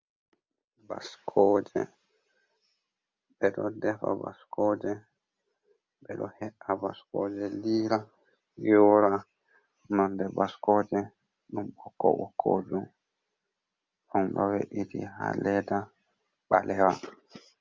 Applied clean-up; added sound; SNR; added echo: none; none; none; none.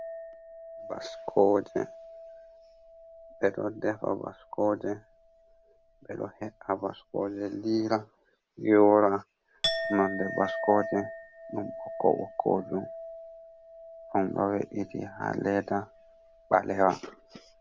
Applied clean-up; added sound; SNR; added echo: none; Chink, clink; 12 dB; none.